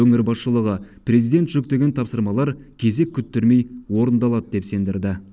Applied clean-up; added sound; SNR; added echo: none; none; none; none.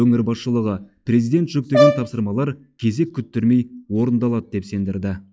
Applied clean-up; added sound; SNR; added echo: classical method log-MMSE.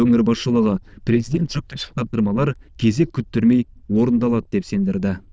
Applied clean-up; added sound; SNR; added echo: neural diffusion model UNIVERSE++.